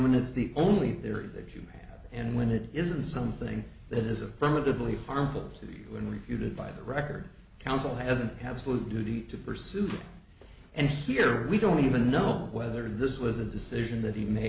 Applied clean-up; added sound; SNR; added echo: none; none; none; none.